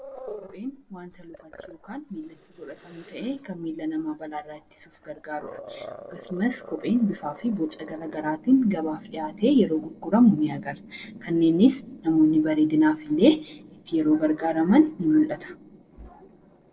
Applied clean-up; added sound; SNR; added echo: neural separator model SepFormer DNS4.